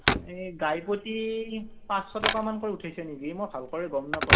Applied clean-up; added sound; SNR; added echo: none; Telephone; -2 dB; reverberation time 2.1 s.